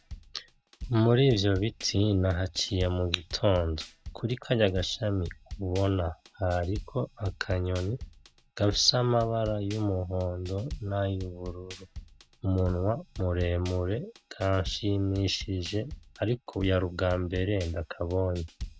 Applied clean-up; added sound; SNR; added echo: none; Drum / Drum kit; 16 dB; none.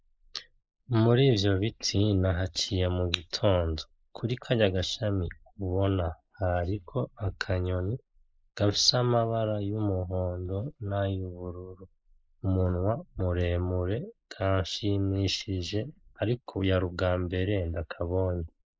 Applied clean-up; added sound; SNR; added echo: neural mask model Resemble Enhance denoiser.